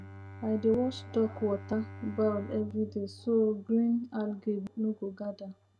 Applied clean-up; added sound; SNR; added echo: none; Bowed string instrument; 16 dB; none.